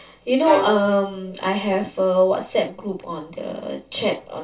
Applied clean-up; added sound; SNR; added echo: none; Bowed string instrument; 9 dB; reverberation time 0.2 s.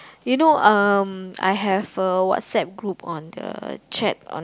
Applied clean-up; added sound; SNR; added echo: none; none; none; none.